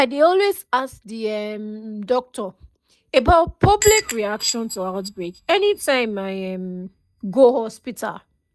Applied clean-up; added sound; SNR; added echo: neural mask model DeepFilterNet 3.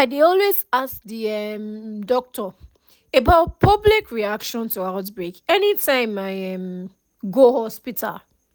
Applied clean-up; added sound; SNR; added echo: none; none; none; none.